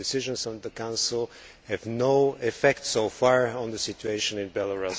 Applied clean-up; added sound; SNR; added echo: none; none; none; none.